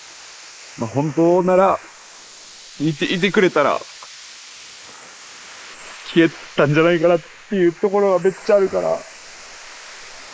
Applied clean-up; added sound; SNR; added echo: neural mask model Resemble Enhance denoiser.